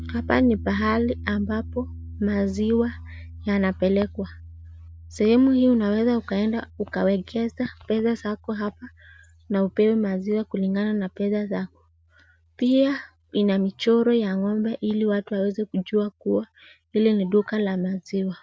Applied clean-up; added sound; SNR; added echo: none; Piano; 18 dB; none.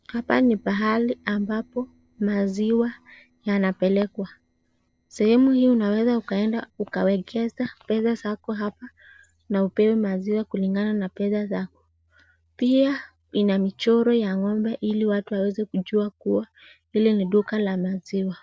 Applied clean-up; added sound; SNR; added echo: neural separator model SepFormer DNS4.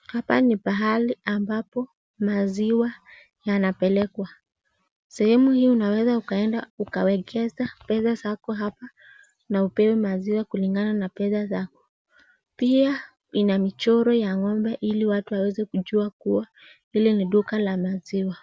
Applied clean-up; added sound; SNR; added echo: none; none; none; none.